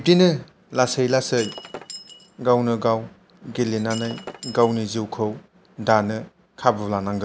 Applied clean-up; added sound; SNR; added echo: none; Shatter; 16 dB; none.